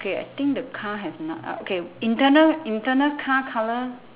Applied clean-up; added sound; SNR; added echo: none; none; none; none.